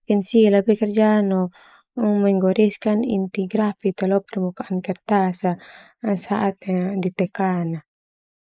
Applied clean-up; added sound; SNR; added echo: neural mask model Resemble Enhance denoiser.